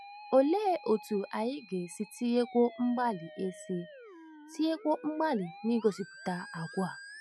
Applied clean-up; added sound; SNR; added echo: classical method log-MMSE.